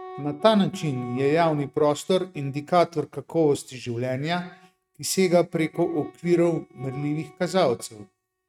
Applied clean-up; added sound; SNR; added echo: neural mask model RNNoise.